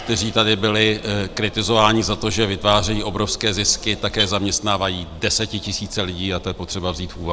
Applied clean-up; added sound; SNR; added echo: none; Bird vocalization, bird call, bird song + Alarm / Car; 15 dB; none.